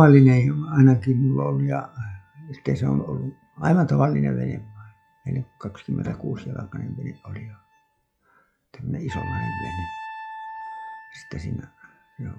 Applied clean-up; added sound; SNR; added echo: classical method log-MMSE.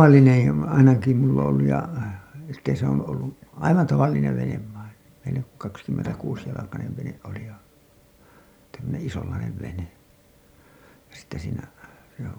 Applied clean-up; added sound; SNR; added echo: none; none; none; none.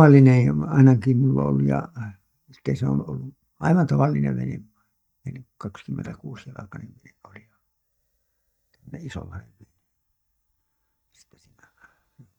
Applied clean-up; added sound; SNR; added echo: neural mask model DeepFilterNet 3.